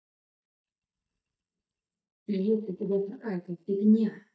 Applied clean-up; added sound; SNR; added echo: neural mask model DeepFilterNet 3.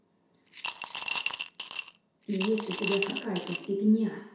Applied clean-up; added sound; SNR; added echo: none; Coin (dropping) / Glass; 2 dB; reverberation time 0.7 s.